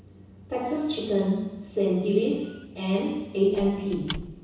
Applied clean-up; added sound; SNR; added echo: none; Squeak / Wood; 19 dB; reverberation time 1.1 s.